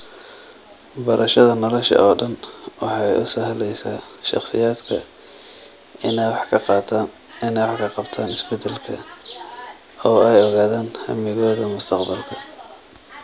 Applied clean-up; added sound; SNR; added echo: none; none; none; none.